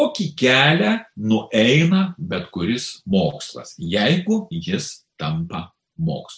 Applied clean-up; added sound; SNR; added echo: none; none; none; none.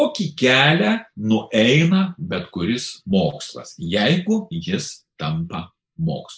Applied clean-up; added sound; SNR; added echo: neural mask model Resemble Enhance denoiser.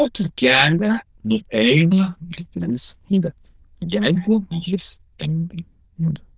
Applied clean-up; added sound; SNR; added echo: neural diffusion model UNIVERSE++.